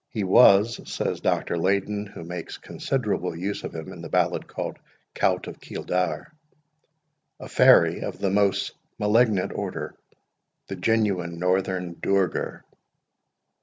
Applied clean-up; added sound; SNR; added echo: none; none; none; none.